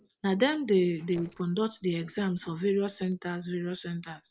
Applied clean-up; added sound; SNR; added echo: neural separator model SepFormer DNS4.